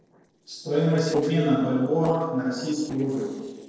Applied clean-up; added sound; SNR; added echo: neural separator model SepFormer DNS4.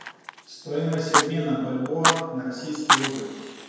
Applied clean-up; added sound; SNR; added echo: none; Fire; -1 dB; reverberation time 1.2 s.